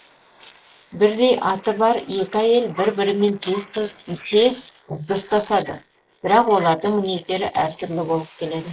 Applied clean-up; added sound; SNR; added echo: neural mask model Resemble Enhance denoiser.